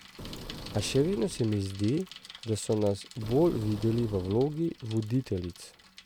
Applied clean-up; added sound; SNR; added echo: none; Bicycle + Boom; 15 dB; none.